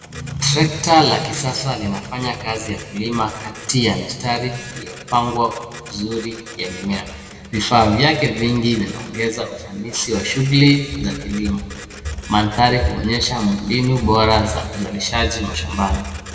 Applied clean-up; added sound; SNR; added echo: none; Printer; 18 dB; reverberation time 1.8 s.